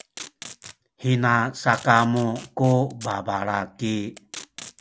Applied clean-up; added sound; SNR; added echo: none; Packing tape, duct tape; 20 dB; none.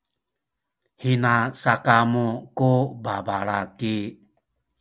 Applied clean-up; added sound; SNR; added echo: none; none; none; none.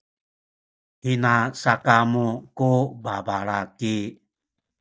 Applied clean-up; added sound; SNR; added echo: neural mask model DeepFilterNet 3.